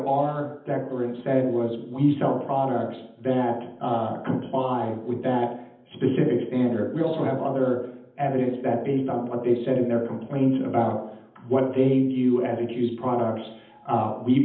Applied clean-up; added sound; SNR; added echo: none; none; none; reverberation time 0.8 s.